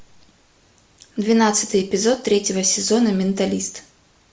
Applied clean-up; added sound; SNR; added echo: none; none; none; none.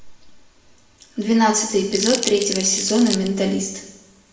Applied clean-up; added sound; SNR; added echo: none; Crumpling, crinkling; 7 dB; reverberation time 0.9 s.